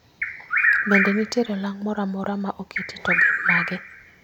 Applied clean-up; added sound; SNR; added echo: none; Bird vocalization, bird call, bird song; -3 dB; none.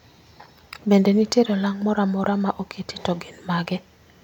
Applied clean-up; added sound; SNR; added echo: none; none; none; none.